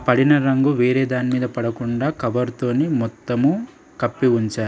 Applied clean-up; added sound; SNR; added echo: none; none; none; none.